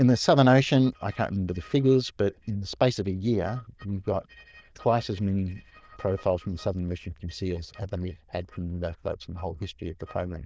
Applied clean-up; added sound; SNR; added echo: neural diffusion model UNIVERSE++.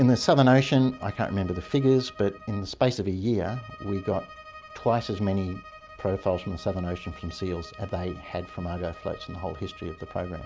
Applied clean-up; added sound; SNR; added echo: none; Bowed string instrument; 20 dB; none.